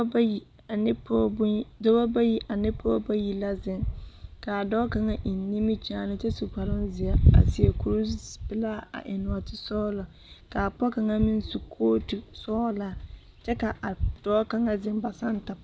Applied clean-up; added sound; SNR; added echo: none; none; none; none.